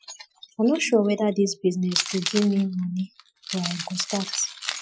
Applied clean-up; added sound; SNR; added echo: classical method Wiener filter.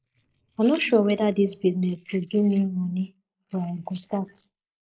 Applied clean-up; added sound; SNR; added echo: neural mask model Resemble Enhance denoiser.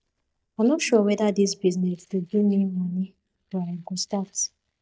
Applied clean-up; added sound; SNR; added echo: neural mask model DeepFilterNet 3.